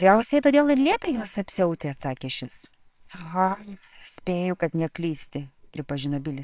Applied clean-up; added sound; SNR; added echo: neural separator model SepFormer WHAMR!.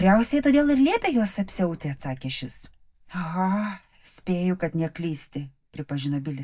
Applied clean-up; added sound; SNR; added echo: neural mask model DeepFilterNet 3.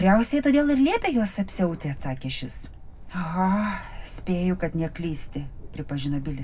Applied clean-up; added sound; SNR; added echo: none; Bird; 11 dB; reverberation time 0.3 s.